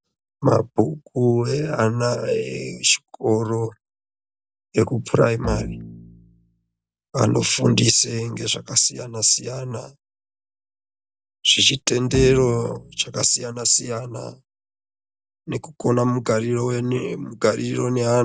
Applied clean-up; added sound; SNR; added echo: none; Bowed string instrument; 10 dB; none.